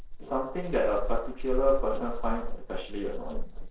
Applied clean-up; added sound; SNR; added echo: neural separator model SepFormer DNS4.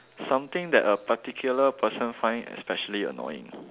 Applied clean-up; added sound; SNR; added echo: none; none; none; none.